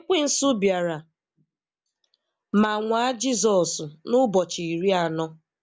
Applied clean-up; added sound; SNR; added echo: none; none; none; none.